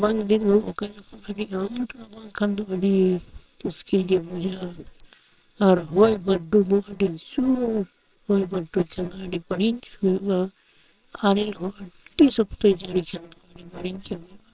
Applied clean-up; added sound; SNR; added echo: neural separator model SepFormer WHAMR!.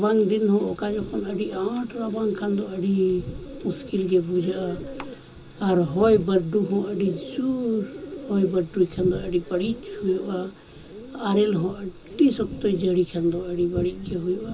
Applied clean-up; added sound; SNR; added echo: none; Bird; 15 dB; reverberation time 0.2 s.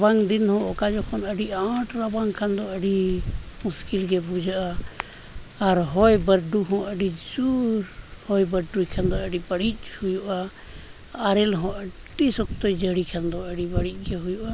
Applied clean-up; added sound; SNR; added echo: none; none; none; none.